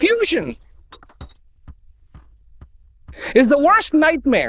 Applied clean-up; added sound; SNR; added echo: neural diffusion model UNIVERSE++.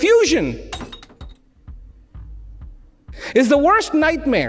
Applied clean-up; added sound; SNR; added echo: none; Glass + Bass drum; 18 dB; none.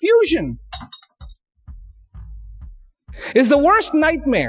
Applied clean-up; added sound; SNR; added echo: classical method Wiener filter.